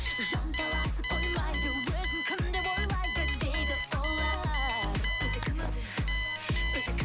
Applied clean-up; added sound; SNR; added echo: none; Alarm; 5 dB; none.